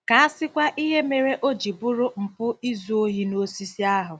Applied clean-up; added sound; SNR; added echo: none; none; none; none.